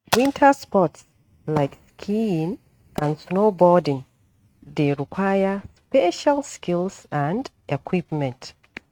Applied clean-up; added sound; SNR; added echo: neural mask model RNNoise.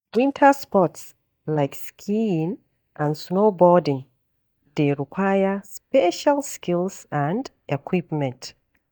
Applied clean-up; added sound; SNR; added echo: neural mask model DeepFilterNet 3.